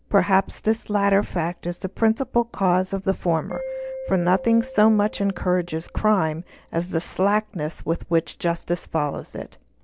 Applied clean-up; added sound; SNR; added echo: none; Mallet percussion; 18 dB; none.